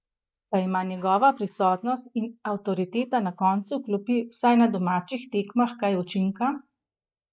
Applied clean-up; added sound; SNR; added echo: neural mask model DeepFilterNet 3.